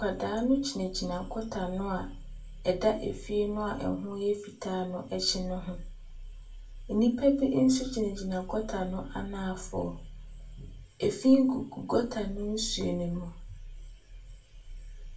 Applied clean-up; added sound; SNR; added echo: none; Growling; 13 dB; reverberation time 0.3 s.